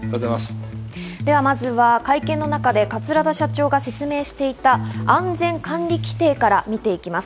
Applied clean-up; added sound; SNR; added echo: none; Electric guitar; 8 dB; none.